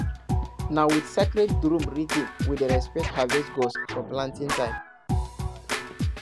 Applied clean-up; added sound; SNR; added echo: none; Scratching (performance technique); 2 dB; none.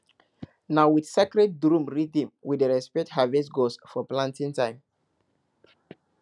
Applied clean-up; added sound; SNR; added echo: none; none; none; none.